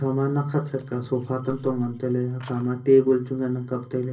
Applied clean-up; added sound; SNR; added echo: neural separator model SepFormer DNS4.